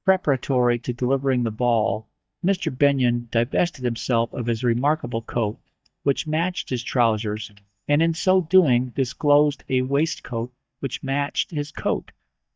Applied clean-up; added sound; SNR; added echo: neural mask model DeepFilterNet 3.